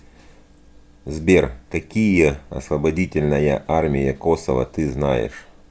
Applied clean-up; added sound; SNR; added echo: none; none; none; none.